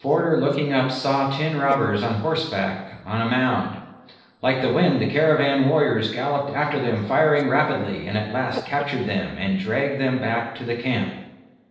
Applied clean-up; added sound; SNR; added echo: neural separator model SepFormer DNS4.